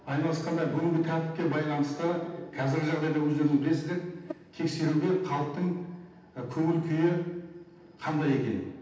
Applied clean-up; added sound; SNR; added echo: none; Buzz; 16 dB; reverberation time 0.8 s.